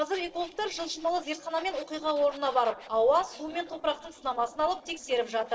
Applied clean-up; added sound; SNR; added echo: neural separator model SepFormer DNS4.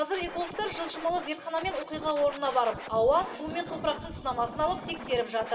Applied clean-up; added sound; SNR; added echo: none; Scratching (performance technique); 12 dB; reverberation time 1.7 s.